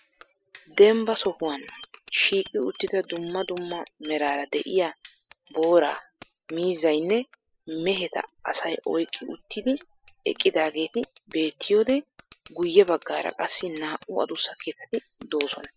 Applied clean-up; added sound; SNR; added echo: classical method spectral subtraction.